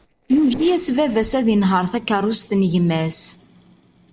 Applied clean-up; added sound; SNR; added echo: neural separator model SepFormer DNS4.